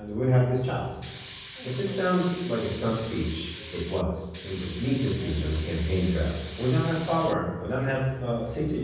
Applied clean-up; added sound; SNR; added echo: none; Hiss; 16 dB; reverberation time 1.1 s.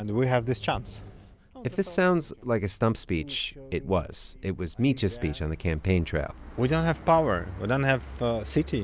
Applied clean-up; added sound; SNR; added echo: none; none; none; none.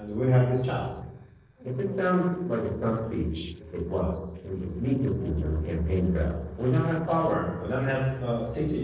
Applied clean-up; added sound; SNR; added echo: neural separator model SepFormer DNS4.